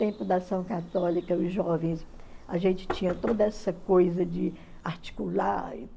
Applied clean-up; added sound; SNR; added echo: none; Bird vocalization, bird call, bird song + Knock; 14 dB; none.